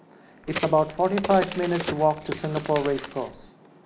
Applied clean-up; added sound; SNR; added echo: none; Crack; 9 dB; none.